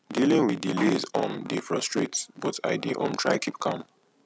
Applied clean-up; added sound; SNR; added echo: none; none; none; none.